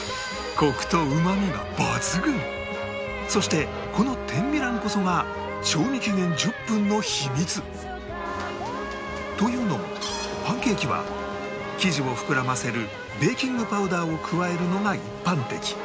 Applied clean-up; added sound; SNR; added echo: none; Trumpet; 11 dB; none.